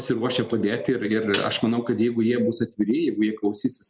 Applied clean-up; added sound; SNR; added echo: none; Snare drum; 15 dB; none.